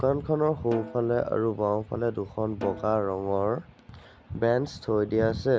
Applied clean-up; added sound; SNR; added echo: none; Snare drum; 18 dB; none.